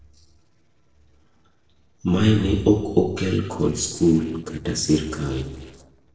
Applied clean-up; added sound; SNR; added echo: neural separator model SepFormer DNS4.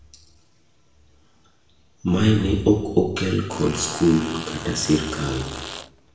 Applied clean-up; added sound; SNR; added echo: none; Fart; 12 dB; reverberation time 1.0 s.